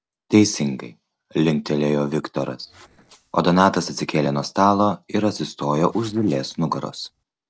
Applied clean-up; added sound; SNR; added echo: neural separator model SepFormer DNS4.